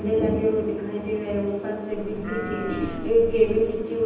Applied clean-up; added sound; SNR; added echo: none; Livestock, farm animals, working animals; 11 dB; reverberation time 1.1 s.